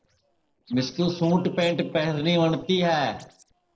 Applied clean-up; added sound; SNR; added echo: neural separator model SepFormer DNS4.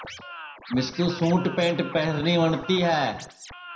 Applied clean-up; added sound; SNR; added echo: none; Scratching (performance technique); 14 dB; reverberation time 0.5 s.